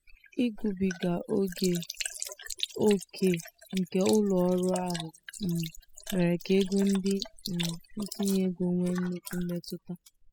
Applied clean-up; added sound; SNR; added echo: classical method spectral subtraction.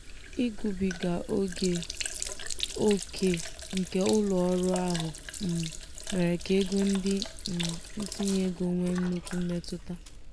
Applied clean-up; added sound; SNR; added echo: none; Sink (filling or washing); 8 dB; none.